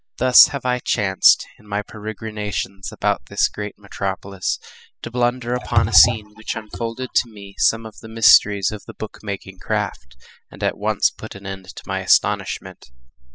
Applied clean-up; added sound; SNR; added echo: classical method spectral subtraction.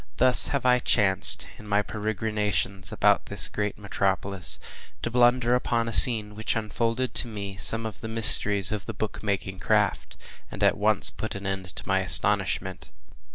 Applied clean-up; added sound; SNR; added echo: none; none; none; none.